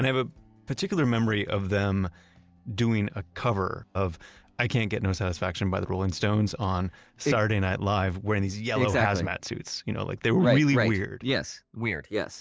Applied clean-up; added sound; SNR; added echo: none; none; none; none.